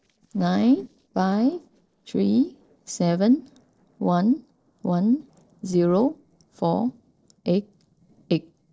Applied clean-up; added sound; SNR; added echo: neural separator model SepFormer DNS4.